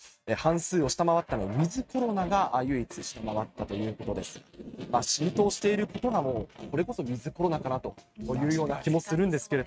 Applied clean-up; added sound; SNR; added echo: neural mask model RNNoise.